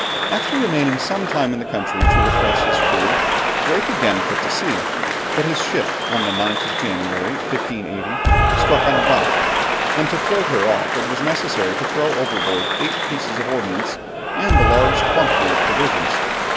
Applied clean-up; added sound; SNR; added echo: none; Applause / Cheering; -4 dB; none.